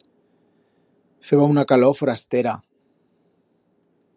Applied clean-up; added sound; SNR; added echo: none; none; none; none.